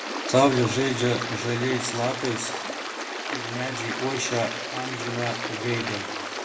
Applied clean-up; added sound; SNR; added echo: none; Stream; 4 dB; reverberation time 0.7 s.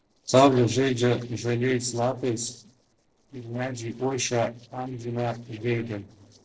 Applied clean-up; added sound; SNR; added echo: neural separator model SepFormer DNS4.